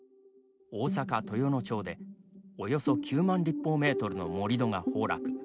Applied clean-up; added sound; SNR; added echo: none; none; none; none.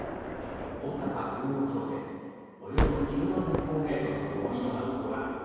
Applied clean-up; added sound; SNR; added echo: none; Gunshot, gunfire; 3 dB; reverberation time 2.2 s.